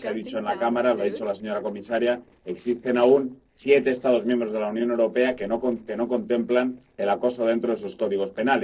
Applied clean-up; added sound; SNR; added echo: neural separator model SepFormer DNS4.